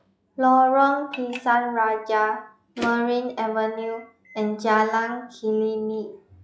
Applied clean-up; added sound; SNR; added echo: classical method log-MMSE.